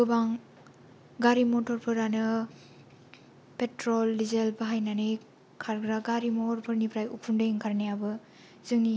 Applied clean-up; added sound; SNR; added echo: none; none; none; none.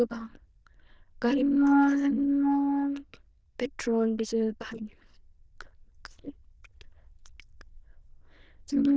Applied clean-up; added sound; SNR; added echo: neural diffusion model UNIVERSE++.